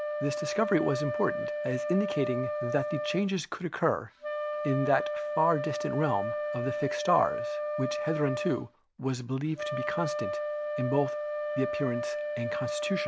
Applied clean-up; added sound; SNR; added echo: none; Wind instrument, woodwind instrument; 2 dB; none.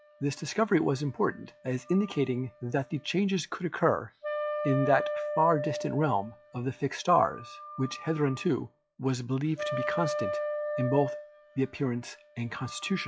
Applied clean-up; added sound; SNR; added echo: classical method log-MMSE.